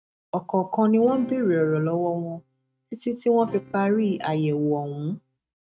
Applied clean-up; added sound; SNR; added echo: neural mask model RNNoise.